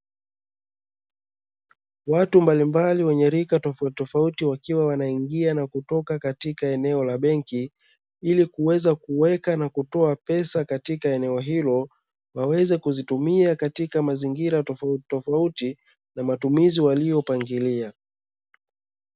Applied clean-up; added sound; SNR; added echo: none; none; none; none.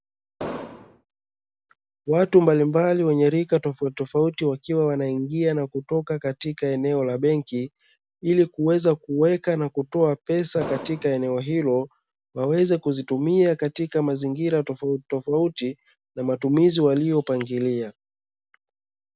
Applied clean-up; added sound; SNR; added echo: none; Explosion; 11 dB; none.